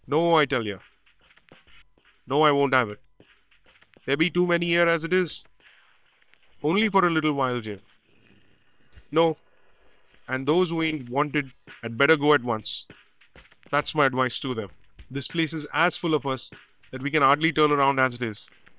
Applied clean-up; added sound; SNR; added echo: neural separator model SepFormer WHAM!.